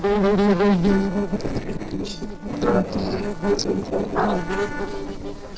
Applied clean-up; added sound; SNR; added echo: neural separator model SepFormer DNS4.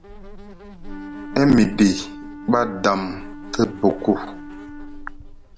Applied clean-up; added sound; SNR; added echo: none; Insect + Wind instrument, woodwind instrument; 12 dB; none.